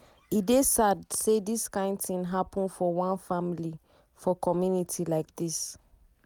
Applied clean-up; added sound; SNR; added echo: none; none; none; none.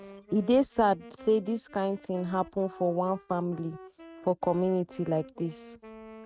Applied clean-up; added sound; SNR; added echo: neural mask model RNNoise.